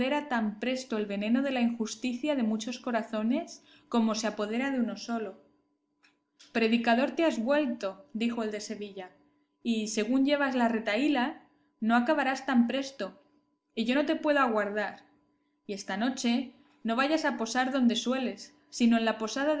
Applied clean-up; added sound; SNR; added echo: none; none; none; none.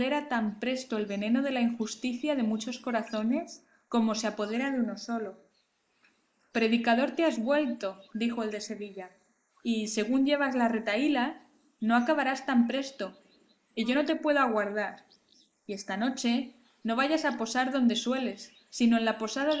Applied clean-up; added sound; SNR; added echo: neural mask model Resemble Enhance denoiser.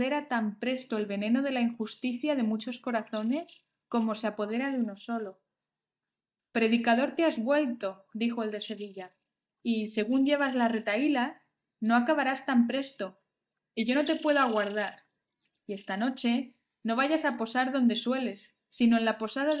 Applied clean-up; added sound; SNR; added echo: neural mask model DeepFilterNet 3.